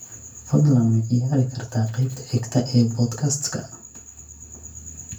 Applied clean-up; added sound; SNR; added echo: none; none; none; reverberation time 0.2 s.